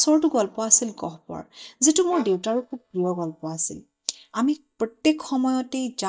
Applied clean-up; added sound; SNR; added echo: neural mask model DeepFilterNet 3.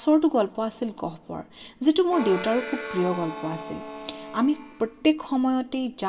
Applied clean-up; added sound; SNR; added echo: none; Harmonica; 12 dB; reverberation time 0.4 s.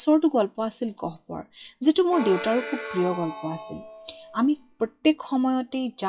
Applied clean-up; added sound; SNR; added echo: classical method WPE with log-MMSE.